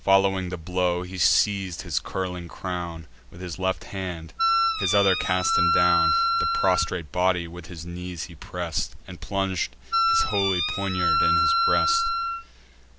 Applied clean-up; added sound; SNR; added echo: none; Wind instrument, woodwind instrument; -3 dB; none.